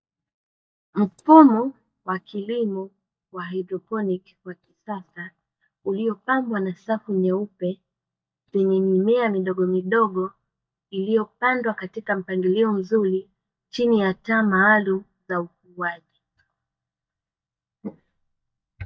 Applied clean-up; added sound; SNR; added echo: neural mask model DeepFilterNet 3.